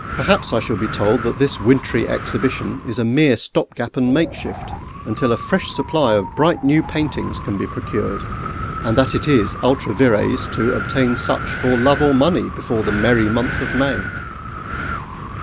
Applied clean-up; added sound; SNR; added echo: none; Wind; 8 dB; none.